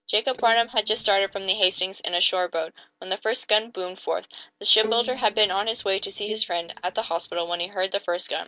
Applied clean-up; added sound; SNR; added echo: neural mask model DeepFilterNet 3.